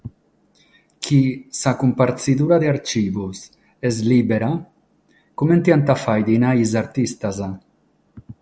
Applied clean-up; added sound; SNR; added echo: none; none; none; none.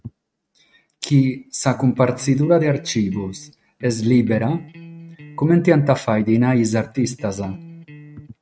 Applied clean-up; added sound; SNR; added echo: neural mask model RNNoise.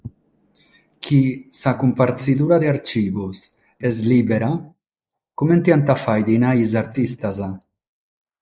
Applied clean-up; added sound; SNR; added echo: neural mask model Resemble Enhance denoiser.